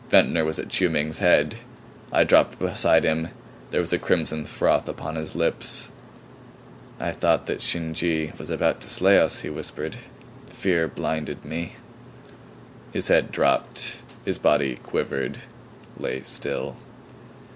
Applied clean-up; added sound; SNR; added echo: none; none; none; none.